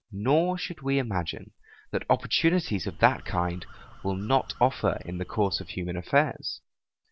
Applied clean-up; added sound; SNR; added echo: none; Crow; 17 dB; none.